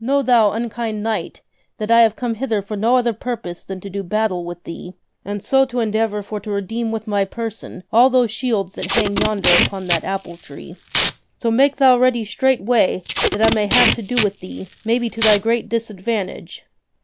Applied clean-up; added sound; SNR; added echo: none; Packing tape, duct tape; 2 dB; none.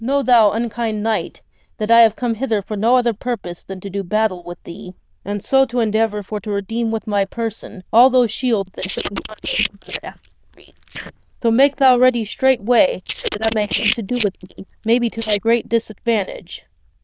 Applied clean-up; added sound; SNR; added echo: neural diffusion model UNIVERSE++.